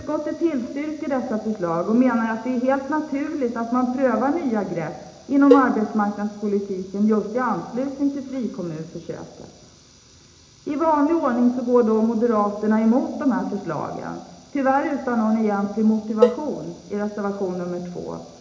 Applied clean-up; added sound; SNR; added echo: none; Cowbell; 2 dB; reverberation time 0.8 s.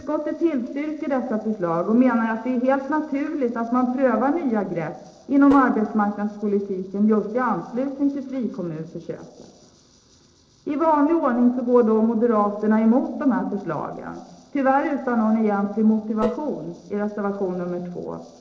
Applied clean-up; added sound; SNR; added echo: neural separator model SepFormer DNS4.